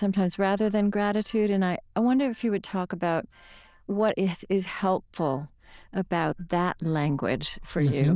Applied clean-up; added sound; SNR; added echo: neural diffusion model UNIVERSE++.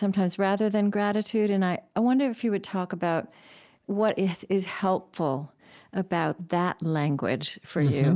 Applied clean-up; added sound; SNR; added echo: none; none; none; none.